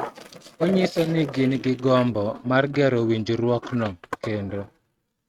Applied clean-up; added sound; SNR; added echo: neural mask model RNNoise.